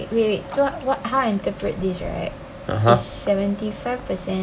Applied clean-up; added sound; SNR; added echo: none; none; none; none.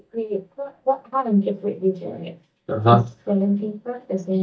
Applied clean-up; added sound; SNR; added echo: neural mask model DeepFilterNet 3.